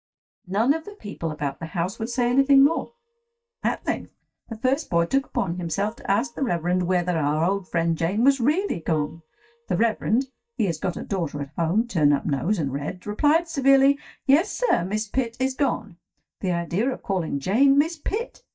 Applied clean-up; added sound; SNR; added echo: neural mask model DeepFilterNet 3.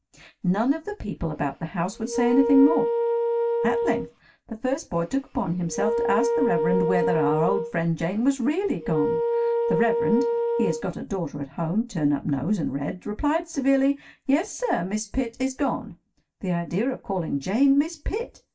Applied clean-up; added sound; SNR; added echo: none; Wind instrument, woodwind instrument; 0 dB; reverberation time 0.2 s.